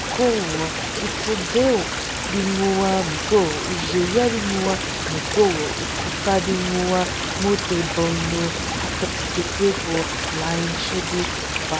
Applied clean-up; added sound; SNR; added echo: none; Stream; 3 dB; none.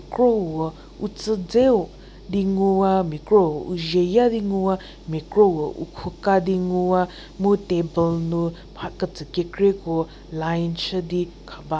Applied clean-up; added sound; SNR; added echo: none; none; none; none.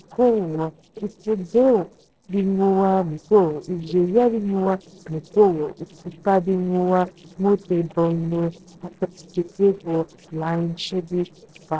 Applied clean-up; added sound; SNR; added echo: neural separator model SepFormer DNS4.